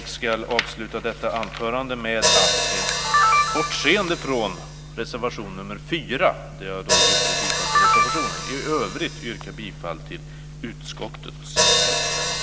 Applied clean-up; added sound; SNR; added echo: none; Hi-hat + Camera; -3 dB; none.